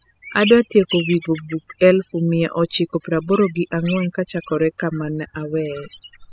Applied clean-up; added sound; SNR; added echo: classical method spectral subtraction.